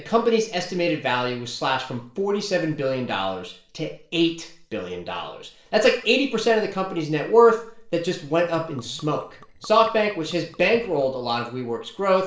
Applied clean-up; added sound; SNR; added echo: neural separator model SepFormer DNS4.